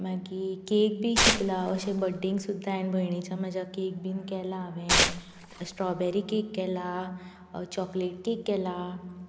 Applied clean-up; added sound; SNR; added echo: none; Tearing; -2 dB; none.